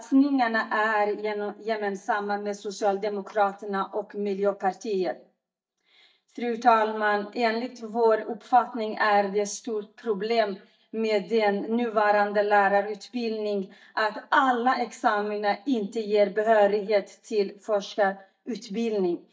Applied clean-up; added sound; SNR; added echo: neural mask model DeepFilterNet 3.